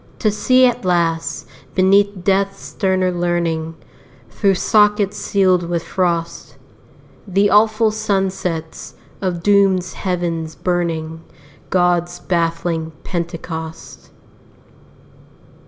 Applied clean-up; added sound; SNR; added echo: none; none; none; none.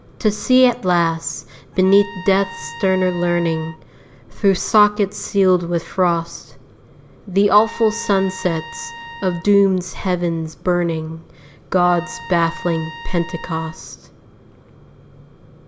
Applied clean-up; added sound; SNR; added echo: none; Trumpet; 16 dB; none.